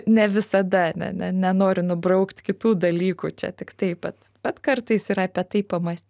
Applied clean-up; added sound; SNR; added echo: none; none; none; none.